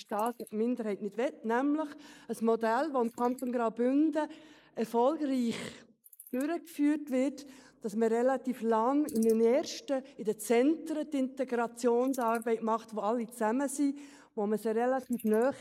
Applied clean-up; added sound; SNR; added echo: neural mask model Resemble Enhance denoiser.